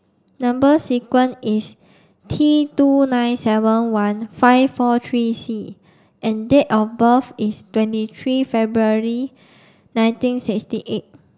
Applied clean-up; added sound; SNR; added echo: none; none; none; none.